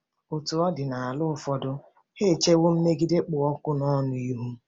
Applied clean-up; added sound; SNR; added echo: none; none; none; none.